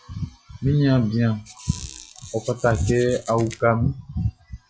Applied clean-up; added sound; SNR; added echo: classical method log-MMSE.